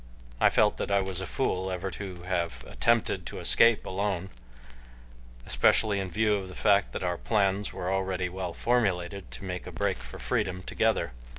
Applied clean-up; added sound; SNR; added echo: none; Crackle; 18 dB; none.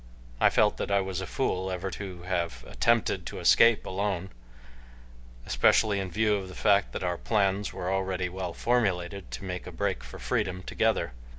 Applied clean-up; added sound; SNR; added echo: none; none; none; none.